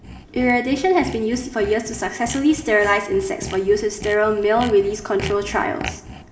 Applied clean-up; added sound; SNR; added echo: none; Sawing; 14 dB; reverberation time 2.6 s.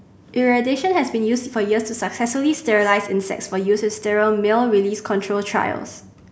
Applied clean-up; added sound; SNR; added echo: none; none; none; none.